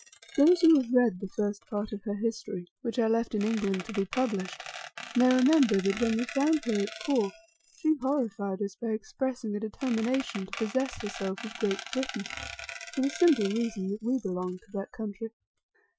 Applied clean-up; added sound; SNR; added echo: classical method Wiener filter.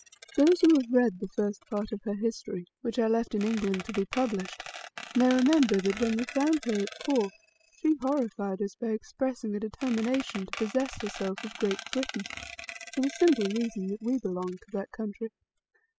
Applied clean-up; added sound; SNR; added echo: classical method spectral subtraction.